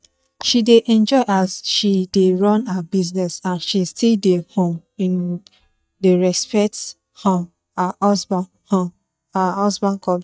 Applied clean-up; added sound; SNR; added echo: neural mask model DeepFilterNet 3.